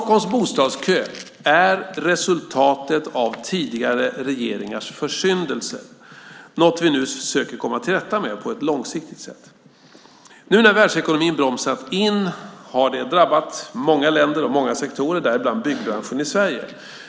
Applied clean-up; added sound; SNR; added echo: none; none; none; none.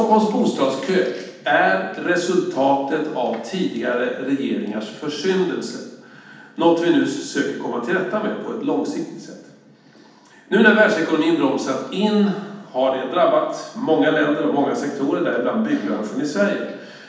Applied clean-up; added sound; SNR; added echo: none; none; none; reverberation time 0.8 s.